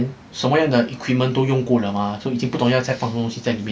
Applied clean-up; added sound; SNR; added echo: none; none; none; none.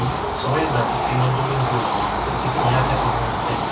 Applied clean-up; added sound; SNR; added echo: none; Train / Bird vocalization, bird call, bird song; -2 dB; reverberation time 0.2 s.